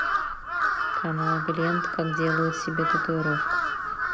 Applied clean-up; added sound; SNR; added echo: none; Crow; -3 dB; none.